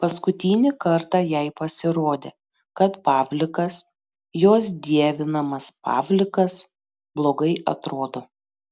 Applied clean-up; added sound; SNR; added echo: none; none; none; none.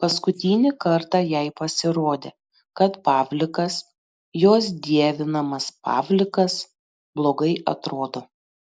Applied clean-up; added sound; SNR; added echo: neural mask model Resemble Enhance denoiser.